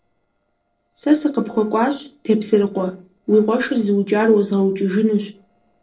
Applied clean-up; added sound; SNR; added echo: neural separator model SepFormer DNS4.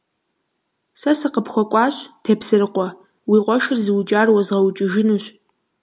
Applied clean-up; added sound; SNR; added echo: none; none; none; none.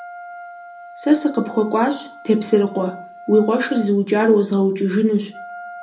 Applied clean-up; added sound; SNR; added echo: none; Wind instrument, woodwind instrument; 18 dB; reverberation time 0.3 s.